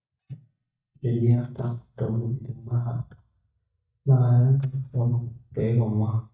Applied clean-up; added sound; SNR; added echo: neural mask model DeepFilterNet 3.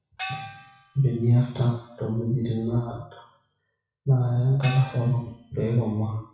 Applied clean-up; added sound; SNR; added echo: classical method WPE with log-MMSE.